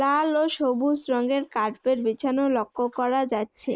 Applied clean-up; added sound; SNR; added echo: neural mask model Resemble Enhance denoiser.